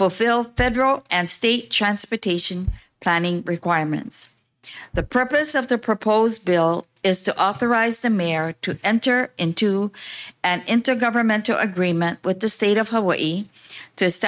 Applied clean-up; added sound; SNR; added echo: neural mask model RNNoise.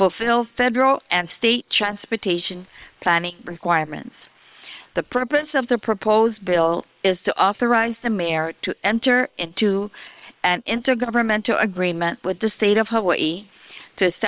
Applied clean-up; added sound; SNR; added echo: neural separator model SepFormer WHAM!.